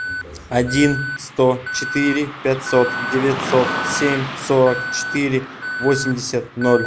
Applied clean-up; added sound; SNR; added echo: none; Car passing by / Traffic noise, roadway noise + Alarm; 7 dB; none.